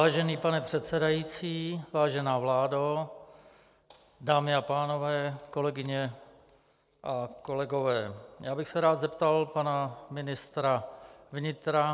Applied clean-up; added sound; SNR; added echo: none; none; none; none.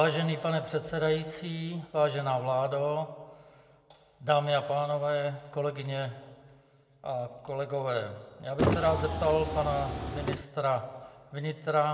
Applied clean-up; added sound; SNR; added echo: none; Car; 0 dB; reverberation time 1.3 s.